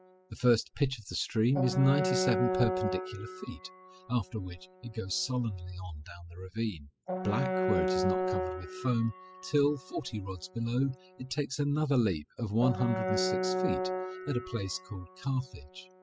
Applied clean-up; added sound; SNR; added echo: classical method spectral subtraction.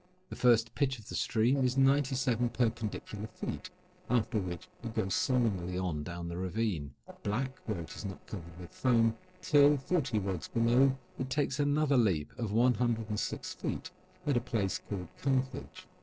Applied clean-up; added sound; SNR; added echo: neural separator model SepFormer DNS4.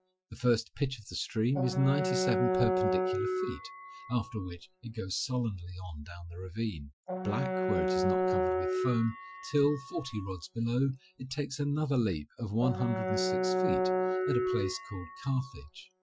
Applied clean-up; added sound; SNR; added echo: classical method Wiener filter.